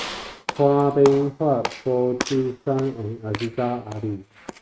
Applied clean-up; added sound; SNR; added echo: neural mask model RNNoise.